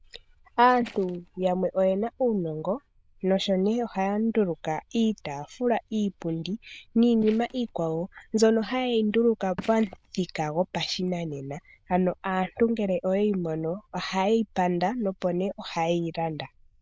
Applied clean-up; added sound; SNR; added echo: neural diffusion model UNIVERSE++.